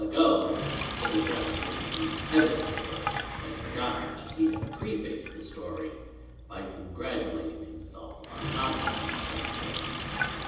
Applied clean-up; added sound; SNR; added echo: none; Sink (filling or washing); 2 dB; reverberation time 1.1 s.